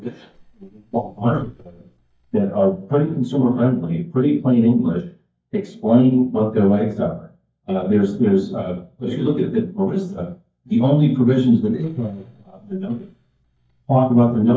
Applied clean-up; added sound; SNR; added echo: neural mask model DeepFilterNet 3.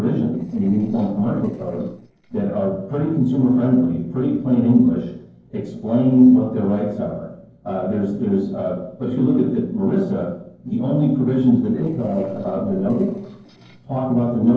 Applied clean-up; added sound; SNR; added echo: neural separator model SepFormer DNS4.